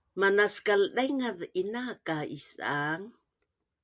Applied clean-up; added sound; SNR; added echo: none; none; none; none.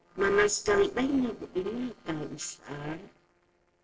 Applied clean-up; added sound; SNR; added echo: neural separator model SepFormer DNS4.